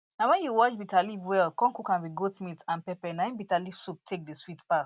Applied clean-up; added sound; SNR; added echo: none; none; none; none.